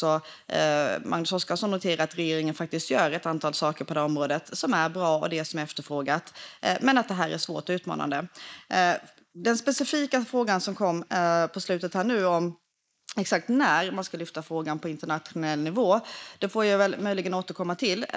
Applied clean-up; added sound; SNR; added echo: neural mask model Resemble Enhance denoiser.